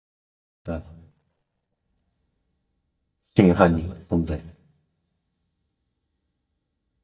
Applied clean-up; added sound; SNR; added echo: neural mask model DeepFilterNet 3.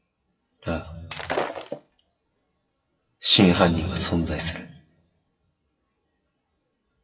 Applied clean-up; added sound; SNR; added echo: classical method WPE with log-MMSE.